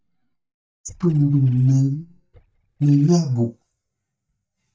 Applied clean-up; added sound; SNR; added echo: neural mask model DeepFilterNet 3.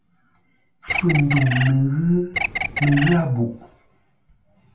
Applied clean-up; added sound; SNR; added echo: none; Bird; 3 dB; reverberation time 0.3 s.